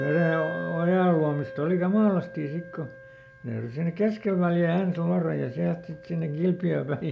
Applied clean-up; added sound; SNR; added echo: none; Wind instrument, woodwind instrument; 13 dB; none.